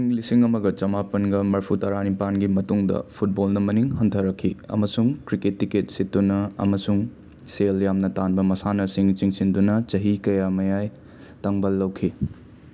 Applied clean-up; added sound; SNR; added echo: none; none; none; none.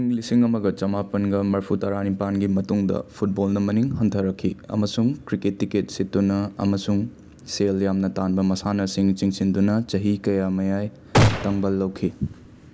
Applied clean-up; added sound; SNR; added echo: none; Gunshot, gunfire; 0 dB; none.